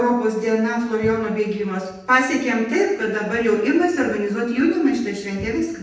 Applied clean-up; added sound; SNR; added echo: none; none; none; reverberation time 0.8 s.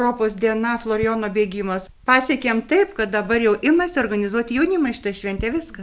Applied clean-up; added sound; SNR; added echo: none; none; none; none.